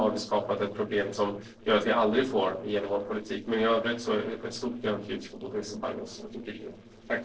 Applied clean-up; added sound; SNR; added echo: neural separator model SepFormer DNS4.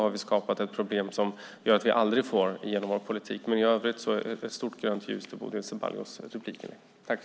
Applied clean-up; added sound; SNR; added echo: none; none; none; none.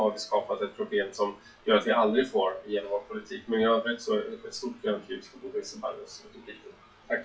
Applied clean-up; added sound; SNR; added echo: classical method WPE with log-MMSE.